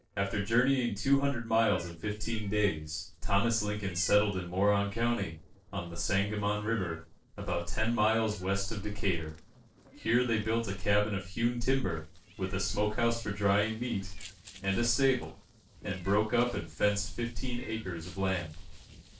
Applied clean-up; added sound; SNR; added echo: neural separator model SepFormer DNS4.